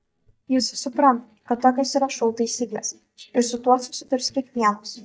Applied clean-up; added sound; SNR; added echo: neural mask model DeepFilterNet 3.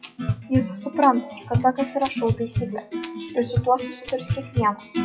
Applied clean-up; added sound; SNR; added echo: classical method WPE with log-MMSE.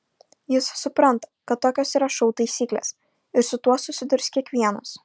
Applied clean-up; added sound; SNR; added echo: none; none; none; none.